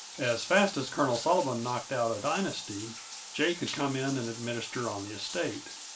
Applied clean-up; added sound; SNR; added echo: none; Bathtub (filling or washing); 12 dB; reverberation time 0.2 s.